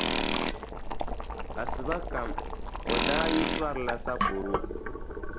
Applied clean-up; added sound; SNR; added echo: none; Tools + Boiling; -4 dB; none.